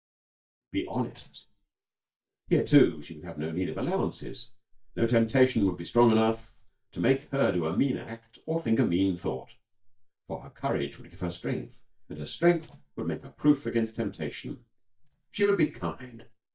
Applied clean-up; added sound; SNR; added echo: neural mask model DeepFilterNet 3.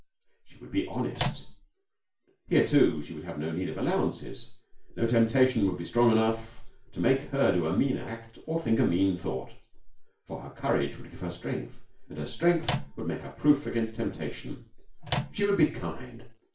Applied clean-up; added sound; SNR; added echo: none; Microwave oven; 5 dB; reverberation time 0.3 s.